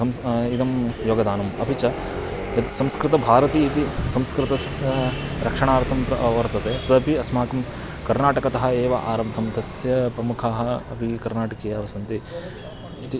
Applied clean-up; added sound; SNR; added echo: none; none; none; none.